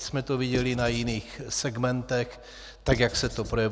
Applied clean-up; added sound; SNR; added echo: none; Writing; 8 dB; none.